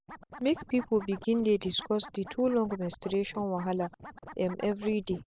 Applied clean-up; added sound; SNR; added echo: neural mask model Resemble Enhance denoiser.